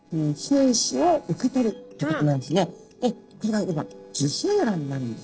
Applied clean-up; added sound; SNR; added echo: neural separator model SepFormer DNS4.